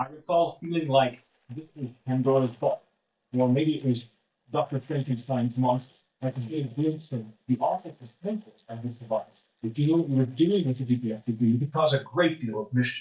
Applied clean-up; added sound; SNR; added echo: neural mask model DeepFilterNet 3.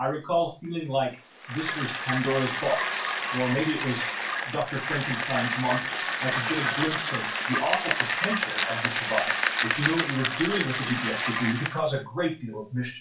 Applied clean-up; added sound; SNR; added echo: none; Bicycle; 1 dB; reverberation time 0.2 s.